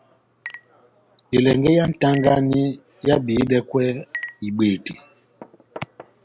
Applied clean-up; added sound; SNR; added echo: none; Chink, clink; 18 dB; none.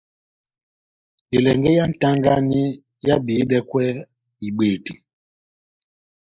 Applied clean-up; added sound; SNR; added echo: neural mask model Resemble Enhance denoiser.